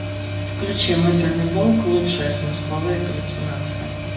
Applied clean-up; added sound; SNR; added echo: none; none; none; reverberation time 0.9 s.